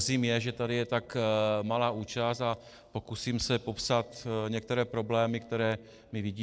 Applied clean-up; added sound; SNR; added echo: neural separator model SepFormer DNS4.